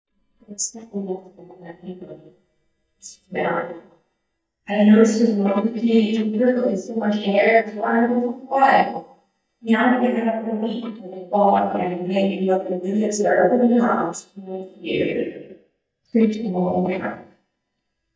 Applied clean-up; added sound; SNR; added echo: neural mask model DeepFilterNet 3.